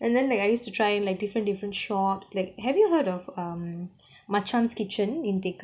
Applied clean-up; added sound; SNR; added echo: none; none; none; none.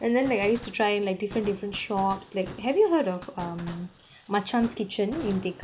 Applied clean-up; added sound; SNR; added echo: none; Fireworks; 17 dB; none.